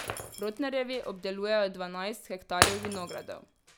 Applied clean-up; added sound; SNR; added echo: none; Shatter; 2 dB; none.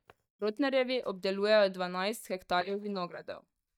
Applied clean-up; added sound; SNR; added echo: neural mask model DeepFilterNet 3.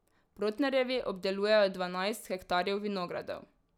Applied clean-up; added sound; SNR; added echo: none; none; none; none.